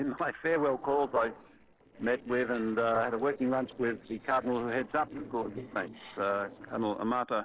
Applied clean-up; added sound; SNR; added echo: neural separator model SepFormer DNS4.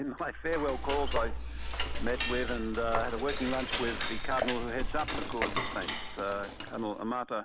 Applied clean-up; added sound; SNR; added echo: none; Cutlery, silverware / Dishes, pots, and pans; 0 dB; none.